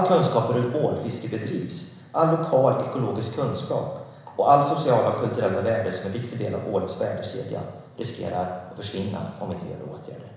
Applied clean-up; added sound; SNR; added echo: none; none; none; reverberation time 1.0 s.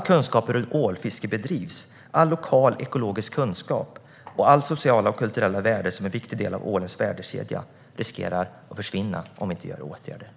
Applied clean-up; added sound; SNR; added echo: none; none; none; none.